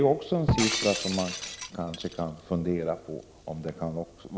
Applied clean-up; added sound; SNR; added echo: none; Shatter; 4 dB; none.